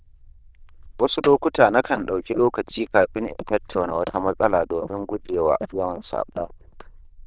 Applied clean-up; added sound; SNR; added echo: neural diffusion model UNIVERSE++.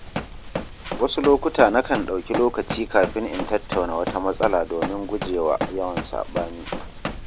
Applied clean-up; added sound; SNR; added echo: none; Run; 7 dB; none.